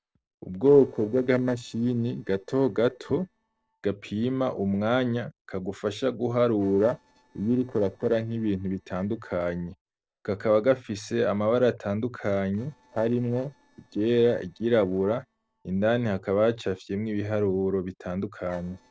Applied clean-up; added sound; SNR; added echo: neural separator model SepFormer DNS4.